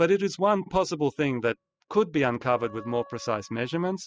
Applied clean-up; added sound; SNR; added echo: classical method spectral subtraction.